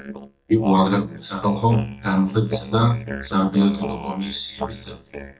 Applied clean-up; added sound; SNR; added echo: neural mask model DeepFilterNet 3.